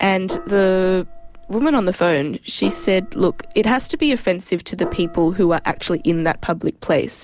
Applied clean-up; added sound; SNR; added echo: none; Gong; 12 dB; none.